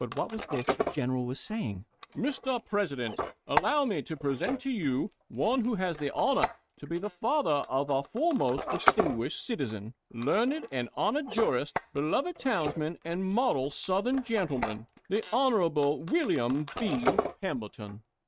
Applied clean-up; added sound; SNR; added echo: neural mask model RNNoise.